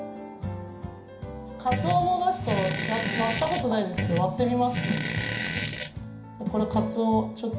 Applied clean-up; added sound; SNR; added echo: none; Fart; 1 dB; reverberation time 0.5 s.